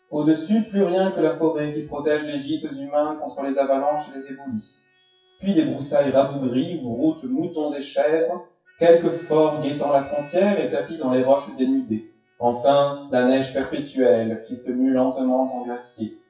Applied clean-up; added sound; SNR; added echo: classical method WPE with log-MMSE.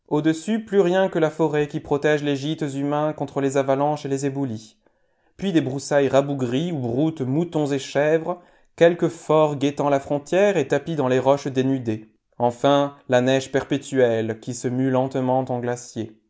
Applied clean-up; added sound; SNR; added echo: none; none; none; none.